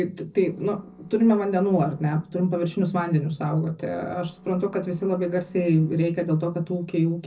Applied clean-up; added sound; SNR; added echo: neural separator model SepFormer DNS4.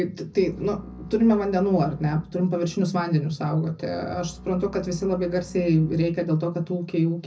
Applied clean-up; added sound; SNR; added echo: none; Bowed string instrument; 20 dB; reverberation time 0.4 s.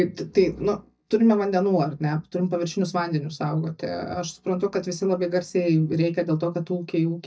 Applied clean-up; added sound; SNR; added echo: neural mask model DeepFilterNet 3.